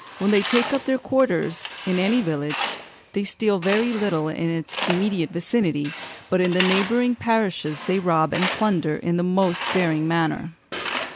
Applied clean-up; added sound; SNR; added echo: none; Tools; 10 dB; none.